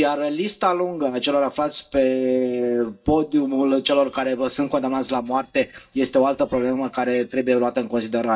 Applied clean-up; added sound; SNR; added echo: neural mask model DeepFilterNet 3.